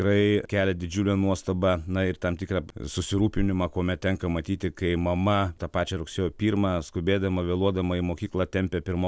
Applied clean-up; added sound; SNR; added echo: none; none; none; none.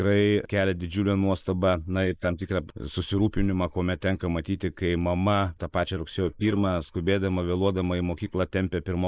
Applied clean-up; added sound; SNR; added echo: neural mask model Resemble Enhance denoiser.